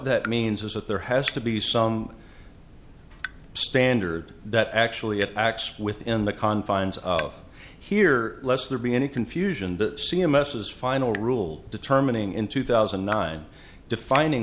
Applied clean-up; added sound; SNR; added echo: none; Drip / Water tap, faucet; 18 dB; none.